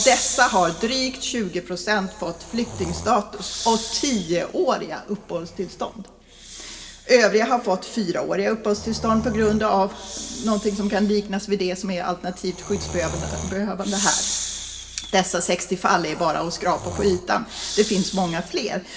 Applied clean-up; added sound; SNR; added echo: none; Breathing; 10 dB; reverberation time 1.3 s.